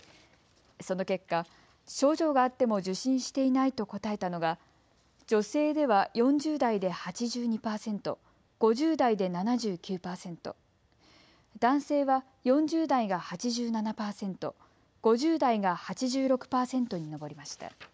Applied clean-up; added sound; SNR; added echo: none; none; none; none.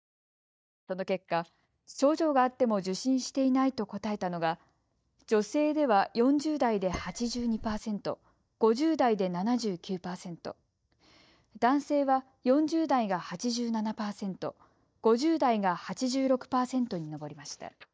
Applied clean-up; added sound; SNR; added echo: neural mask model DeepFilterNet 3.